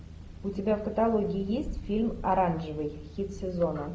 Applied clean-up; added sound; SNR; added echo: none; none; none; none.